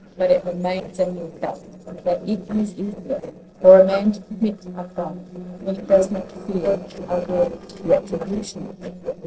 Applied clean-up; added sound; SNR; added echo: neural separator model SepFormer DNS4.